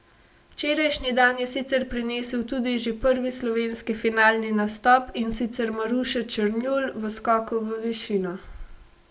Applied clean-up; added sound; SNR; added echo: none; none; none; none.